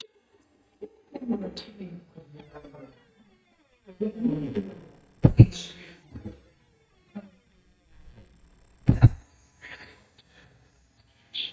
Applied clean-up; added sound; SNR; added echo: neural mask model DeepFilterNet 3.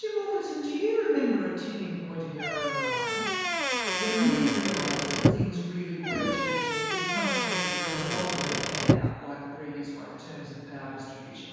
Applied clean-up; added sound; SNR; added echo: none; Squeak / Wood; -3 dB; reverberation time 1.9 s.